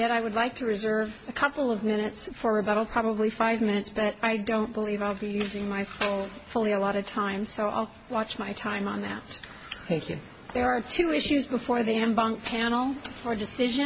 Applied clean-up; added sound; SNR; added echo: none; none; none; none.